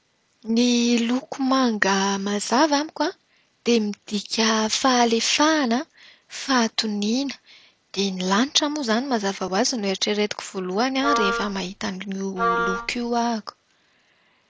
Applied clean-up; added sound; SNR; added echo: none; Wind instrument, woodwind instrument; 3 dB; none.